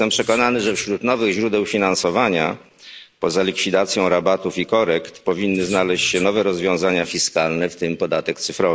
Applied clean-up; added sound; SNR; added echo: none; Writing; 18 dB; none.